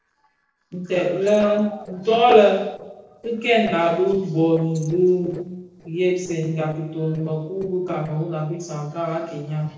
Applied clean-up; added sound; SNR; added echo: neural separator model SepFormer DNS4.